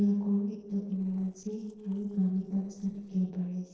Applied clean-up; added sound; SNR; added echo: neural separator model SepFormer DNS4.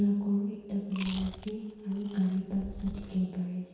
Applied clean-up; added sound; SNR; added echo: none; Chewing, mastication; 12 dB; reverberation time 1.2 s.